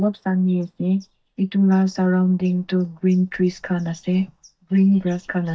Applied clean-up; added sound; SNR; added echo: neural mask model DeepFilterNet 3.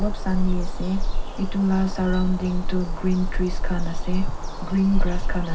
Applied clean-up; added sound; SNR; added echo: none; Bird vocalization, bird call, bird song; -3 dB; reverberation time 0.4 s.